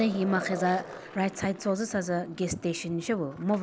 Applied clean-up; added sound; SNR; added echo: none; Skateboard; 14 dB; none.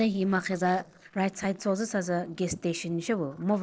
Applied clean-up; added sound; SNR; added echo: neural separator model SepFormer DNS4.